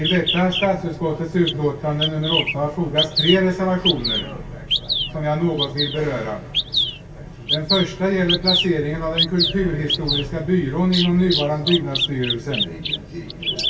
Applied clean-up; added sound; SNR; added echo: none; Bird vocalization, bird call, bird song; 4 dB; reverberation time 0.2 s.